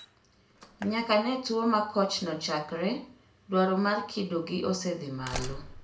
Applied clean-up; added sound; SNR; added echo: none; Slam; 16 dB; reverberation time 0.4 s.